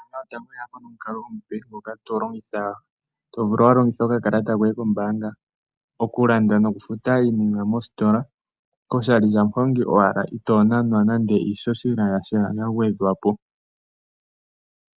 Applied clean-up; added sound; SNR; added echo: none; none; none; none.